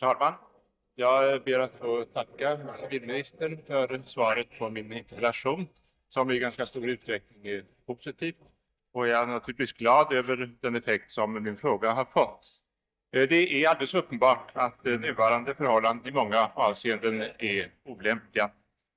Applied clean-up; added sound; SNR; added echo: neural mask model DeepFilterNet 3.